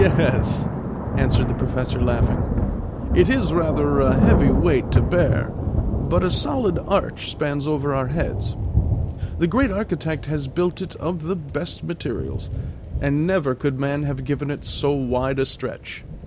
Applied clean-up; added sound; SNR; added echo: none; Thunder / Rain; 1 dB; none.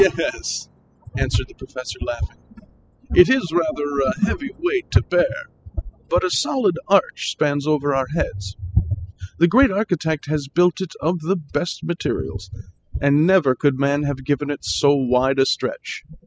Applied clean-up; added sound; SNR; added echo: classical method spectral subtraction.